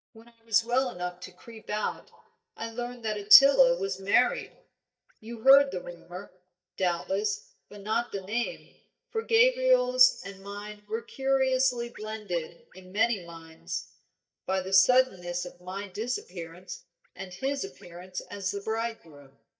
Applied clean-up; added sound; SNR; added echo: neural mask model DeepFilterNet 3.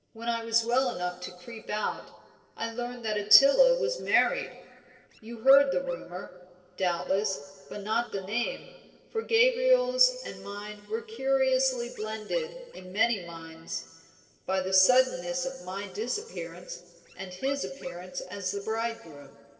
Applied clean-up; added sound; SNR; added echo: neural separator model SepFormer DNS4.